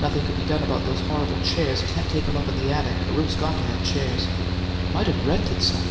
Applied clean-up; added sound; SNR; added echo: none; Mechanical fan; -2 dB; reverberation time 2.8 s.